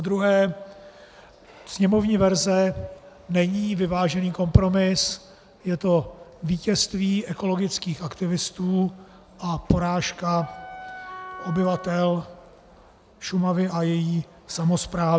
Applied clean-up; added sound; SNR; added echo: none; Wind instrument, woodwind instrument; 15 dB; none.